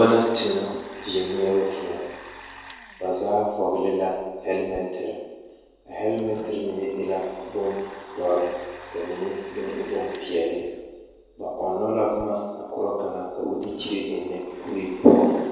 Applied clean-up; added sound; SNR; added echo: none; Domestic sounds, home sounds; 20 dB; reverberation time 1.2 s.